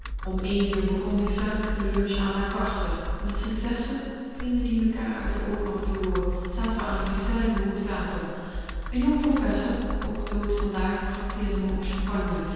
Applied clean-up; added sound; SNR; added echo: none; Computer keyboard; 3 dB; reverberation time 2.1 s.